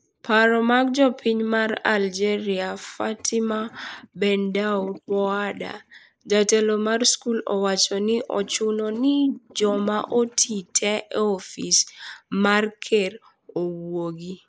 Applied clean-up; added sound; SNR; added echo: neural mask model Resemble Enhance denoiser.